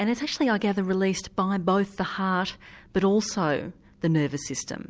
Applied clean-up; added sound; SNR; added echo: none; none; none; none.